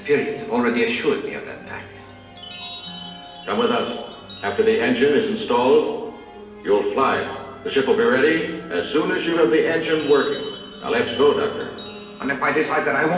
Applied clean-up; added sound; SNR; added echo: none; Chime; 12 dB; reverberation time 1.2 s.